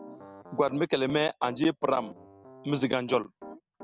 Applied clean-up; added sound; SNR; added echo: none; Piano; 17 dB; none.